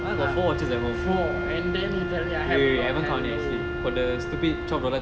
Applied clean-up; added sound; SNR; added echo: none; Wind instrument, woodwind instrument; 5 dB; none.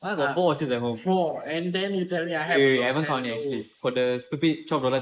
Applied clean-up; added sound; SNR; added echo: neural mask model Resemble Enhance denoiser.